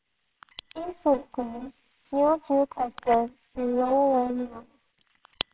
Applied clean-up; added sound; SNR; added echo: neural separator model SepFormer WHAMR!.